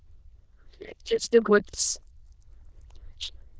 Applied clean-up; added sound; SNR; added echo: neural diffusion model UNIVERSE++.